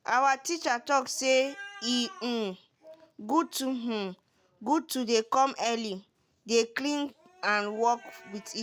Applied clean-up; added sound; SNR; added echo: none; none; none; none.